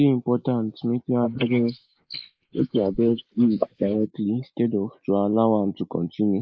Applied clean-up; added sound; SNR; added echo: neural mask model Resemble Enhance denoiser.